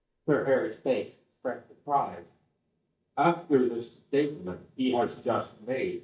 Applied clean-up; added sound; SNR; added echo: neural mask model DeepFilterNet 3.